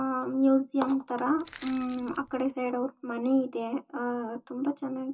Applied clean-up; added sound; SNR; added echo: none; Crushing; 17 dB; reverberation time 0.2 s.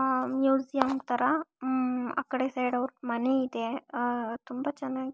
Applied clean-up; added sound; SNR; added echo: none; none; none; none.